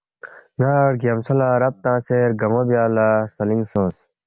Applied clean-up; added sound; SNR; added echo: none; none; none; none.